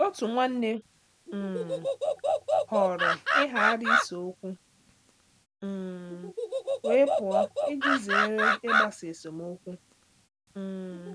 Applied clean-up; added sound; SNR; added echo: none; Animal; -2 dB; none.